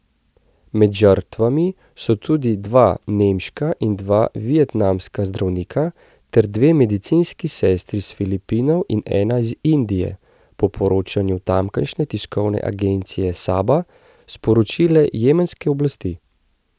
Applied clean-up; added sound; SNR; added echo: none; none; none; none.